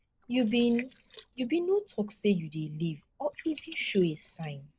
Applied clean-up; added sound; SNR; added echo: neural separator model SepFormer DNS4.